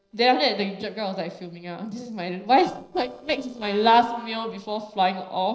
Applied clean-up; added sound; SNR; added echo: neural separator model SepFormer DNS4.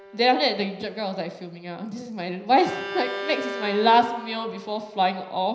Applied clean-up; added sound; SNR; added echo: none; Bowed string instrument; 13 dB; reverberation time 0.9 s.